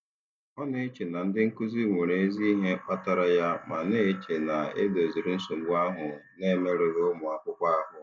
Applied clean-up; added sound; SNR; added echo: none; none; none; none.